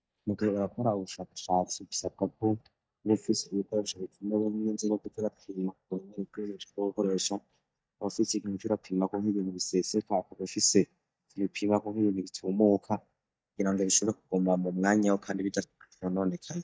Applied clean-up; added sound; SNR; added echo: neural mask model DeepFilterNet 3.